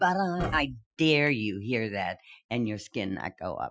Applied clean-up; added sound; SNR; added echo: classical method Wiener filter.